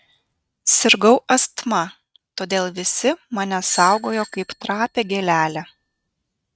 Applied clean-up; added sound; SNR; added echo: neural mask model RNNoise.